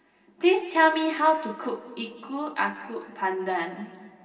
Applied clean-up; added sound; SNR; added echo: none; none; none; reverberation time 2.2 s.